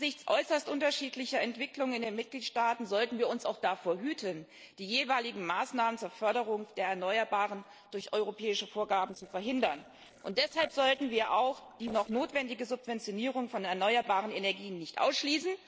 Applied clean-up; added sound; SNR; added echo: neural separator model SepFormer DNS4.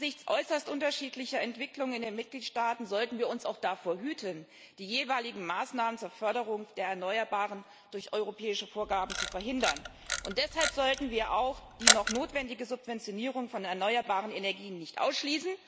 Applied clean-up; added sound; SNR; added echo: none; Camera; -1 dB; none.